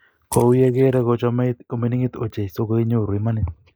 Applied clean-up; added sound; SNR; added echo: neural mask model DeepFilterNet 3.